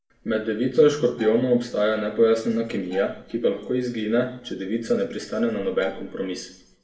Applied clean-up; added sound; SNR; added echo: none; Bowed string instrument; 20 dB; reverberation time 0.7 s.